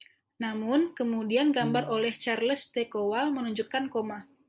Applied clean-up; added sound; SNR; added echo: none; Piano; 10 dB; none.